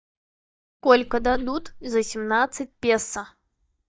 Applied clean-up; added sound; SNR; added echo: neural mask model DeepFilterNet 3.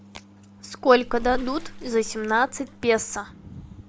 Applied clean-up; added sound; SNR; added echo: none; Bathtub (filling or washing) / Water / Splash, splatter; 11 dB; none.